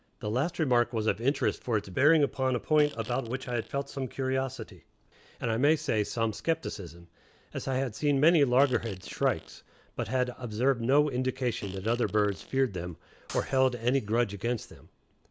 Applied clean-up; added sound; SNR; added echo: none; Fart + Shatter; 20 dB; none.